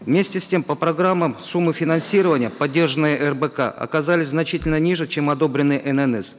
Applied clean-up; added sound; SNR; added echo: none; Bass drum; 16 dB; none.